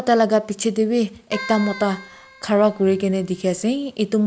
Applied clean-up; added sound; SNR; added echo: none; Keyboard (musical); 16 dB; none.